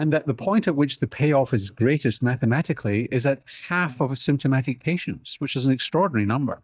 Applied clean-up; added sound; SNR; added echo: neural mask model DeepFilterNet 3.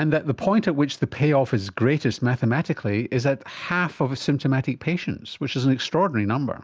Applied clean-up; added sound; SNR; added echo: none; none; none; none.